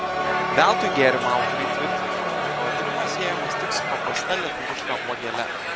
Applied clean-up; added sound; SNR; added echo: none; Crowd; -1 dB; none.